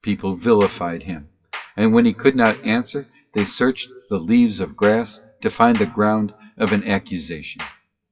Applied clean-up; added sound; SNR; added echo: classical method WPE with log-MMSE.